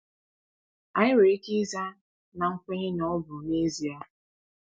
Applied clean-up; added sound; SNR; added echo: none; none; none; none.